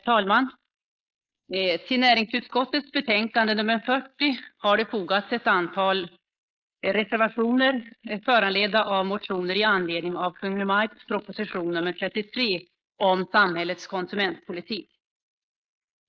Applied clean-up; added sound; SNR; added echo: neural mask model Resemble Enhance denoiser.